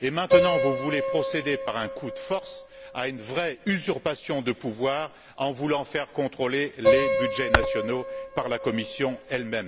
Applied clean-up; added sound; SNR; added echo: none; Piano + Computer keyboard; 0 dB; none.